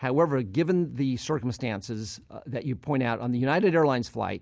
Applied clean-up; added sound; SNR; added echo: none; none; none; none.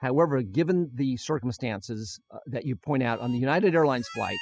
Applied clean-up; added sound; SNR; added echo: classical method spectral subtraction.